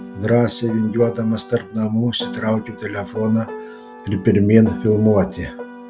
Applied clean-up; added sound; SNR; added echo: none; Piano; 15 dB; none.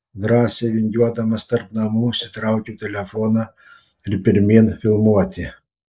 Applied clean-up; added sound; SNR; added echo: neural mask model Resemble Enhance denoiser.